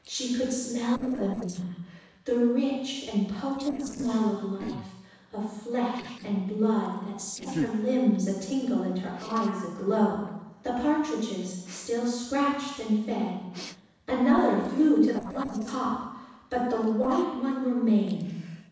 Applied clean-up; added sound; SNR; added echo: neural separator model SepFormer DNS4.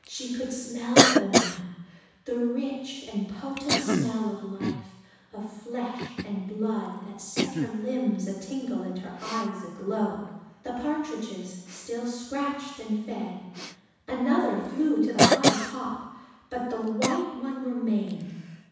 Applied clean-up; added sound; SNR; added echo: none; Cough; 0 dB; reverberation time 1.1 s.